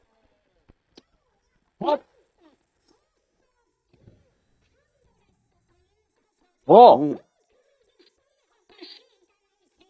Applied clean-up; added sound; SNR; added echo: neural mask model DeepFilterNet 3.